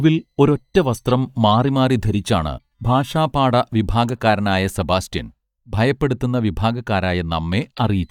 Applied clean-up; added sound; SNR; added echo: neural mask model DeepFilterNet 3.